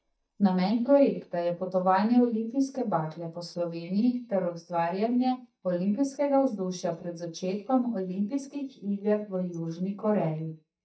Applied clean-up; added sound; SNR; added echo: neural mask model DeepFilterNet 3.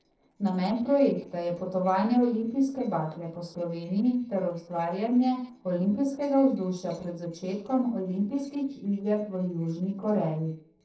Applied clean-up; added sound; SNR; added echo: neural separator model SepFormer DNS4.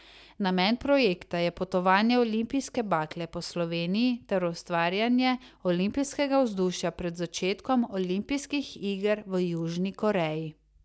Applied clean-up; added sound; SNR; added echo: none; none; none; none.